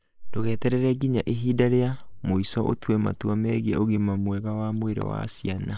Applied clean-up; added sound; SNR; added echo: neural mask model Resemble Enhance denoiser.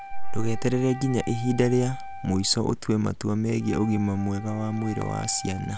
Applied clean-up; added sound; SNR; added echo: none; Wind instrument, woodwind instrument; 16 dB; none.